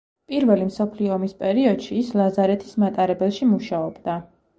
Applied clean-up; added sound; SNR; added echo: none; none; none; none.